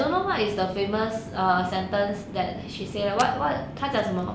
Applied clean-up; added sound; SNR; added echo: none; none; none; none.